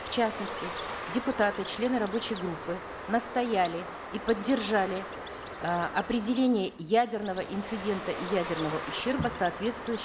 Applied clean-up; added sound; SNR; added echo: none; Bird; 8 dB; none.